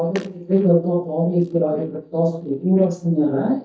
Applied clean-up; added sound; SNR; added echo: neural mask model DeepFilterNet 3.